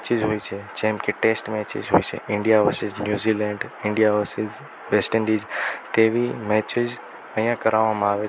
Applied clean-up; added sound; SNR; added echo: none; none; none; none.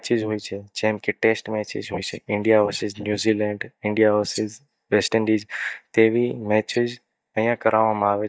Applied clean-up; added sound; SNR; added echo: neural mask model DeepFilterNet 3.